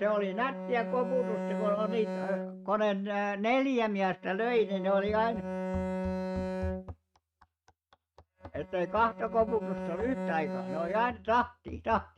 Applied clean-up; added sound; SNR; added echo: neural mask model RNNoise.